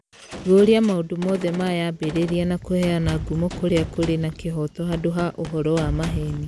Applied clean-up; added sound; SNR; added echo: none; Gunshot, gunfire; 15 dB; none.